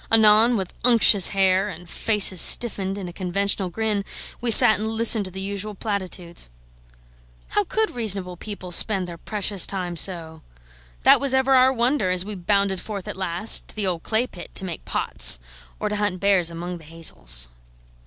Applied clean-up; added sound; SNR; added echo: none; none; none; none.